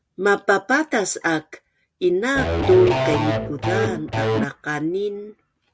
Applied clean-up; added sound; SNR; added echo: none; Electric guitar / Bass guitar; 0 dB; none.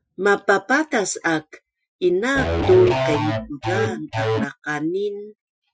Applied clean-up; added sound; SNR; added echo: classical method Wiener filter.